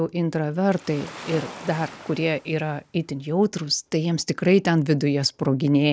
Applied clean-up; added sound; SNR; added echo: none; Waves, surf; 18 dB; none.